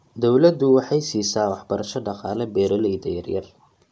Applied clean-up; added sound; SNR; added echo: none; none; none; none.